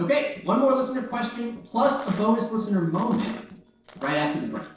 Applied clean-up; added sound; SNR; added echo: neural separator model SepFormer DNS4.